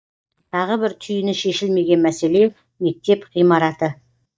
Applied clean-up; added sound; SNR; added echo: neural mask model DeepFilterNet 3.